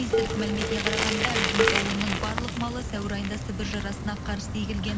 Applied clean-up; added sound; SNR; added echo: none; Dishes, pots, and pans + Bicycle; -3 dB; none.